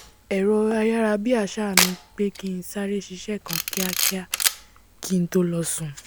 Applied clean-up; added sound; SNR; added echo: none; Camera; 5 dB; none.